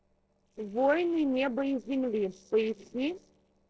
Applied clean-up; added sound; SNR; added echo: neural separator model SepFormer DNS4.